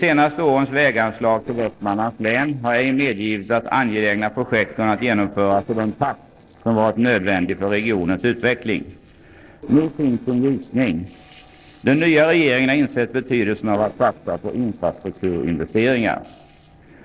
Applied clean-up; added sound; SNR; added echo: neural separator model SepFormer DNS4.